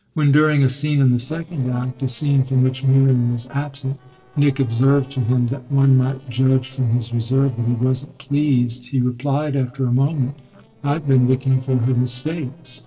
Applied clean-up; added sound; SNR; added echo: neural separator model SepFormer DNS4.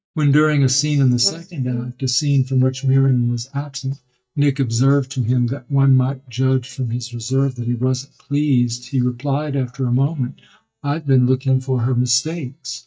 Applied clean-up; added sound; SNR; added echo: neural mask model DeepFilterNet 3.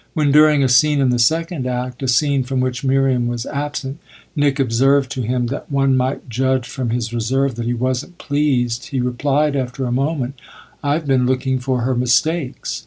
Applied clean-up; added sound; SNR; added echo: none; none; none; none.